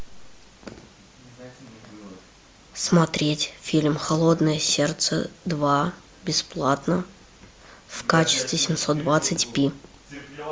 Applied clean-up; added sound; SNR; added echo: none; none; none; none.